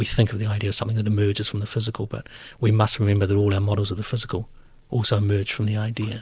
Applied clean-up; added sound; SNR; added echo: none; none; none; none.